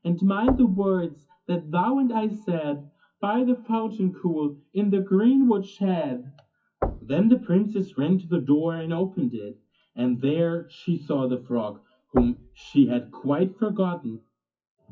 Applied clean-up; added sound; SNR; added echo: classical method WPE with log-MMSE.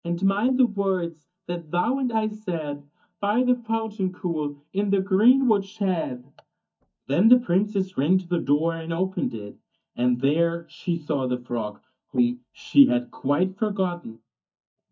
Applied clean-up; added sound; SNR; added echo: neural mask model DeepFilterNet 3.